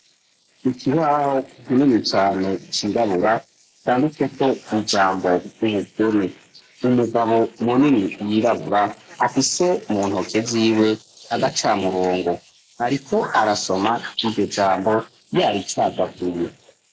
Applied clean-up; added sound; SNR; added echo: neural mask model Resemble Enhance denoiser.